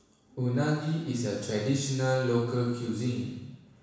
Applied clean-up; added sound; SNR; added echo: none; none; none; reverberation time 1.1 s.